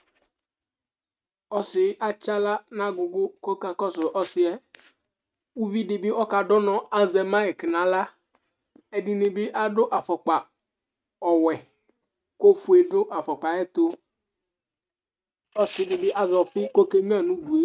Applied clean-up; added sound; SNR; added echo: neural mask model RNNoise.